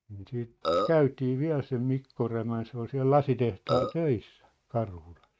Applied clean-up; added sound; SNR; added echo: neural mask model RNNoise.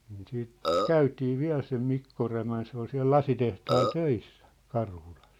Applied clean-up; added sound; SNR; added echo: none; Burping, eructation; -1 dB; none.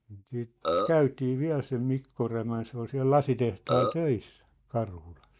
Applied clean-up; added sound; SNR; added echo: neural mask model DeepFilterNet 3.